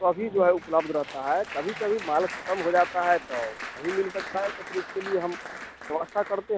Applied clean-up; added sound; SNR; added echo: none; Applause; 12 dB; none.